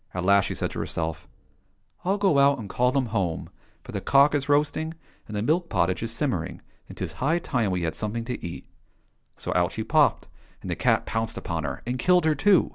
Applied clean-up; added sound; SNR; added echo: none; none; none; none.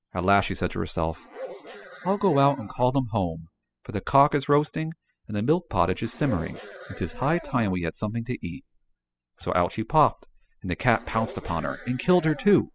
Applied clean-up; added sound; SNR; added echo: classical method spectral subtraction.